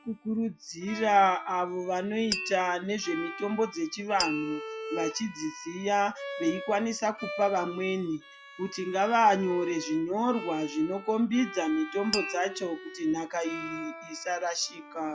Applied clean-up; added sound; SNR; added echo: classical method log-MMSE.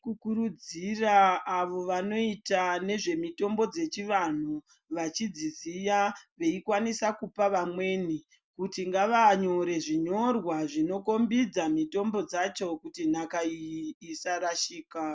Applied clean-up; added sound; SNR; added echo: none; none; none; none.